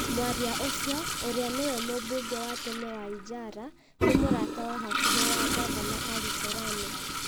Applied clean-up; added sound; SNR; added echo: none; Toilet flush; -4 dB; none.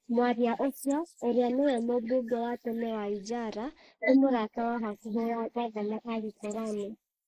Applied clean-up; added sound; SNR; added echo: neural mask model Resemble Enhance denoiser.